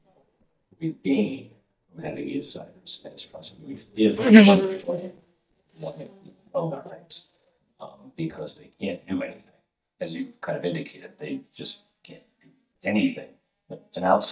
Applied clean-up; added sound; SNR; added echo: neural mask model DeepFilterNet 3.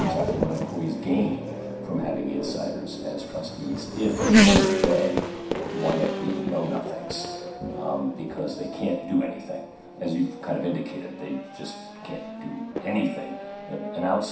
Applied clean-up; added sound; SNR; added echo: none; Race car, auto racing / Accelerating, revving, vroom; -1 dB; reverberation time 0.7 s.